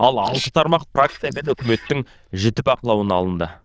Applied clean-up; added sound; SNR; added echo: neural diffusion model UNIVERSE++.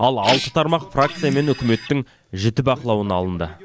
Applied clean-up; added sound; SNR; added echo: none; Printer; 8 dB; none.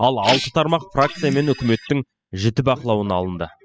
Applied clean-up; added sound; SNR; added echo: classical method spectral subtraction.